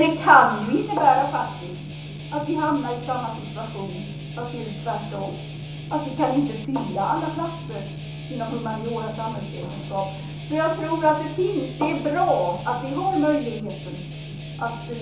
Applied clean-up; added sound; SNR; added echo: none; Guitar; 15 dB; reverberation time 1.2 s.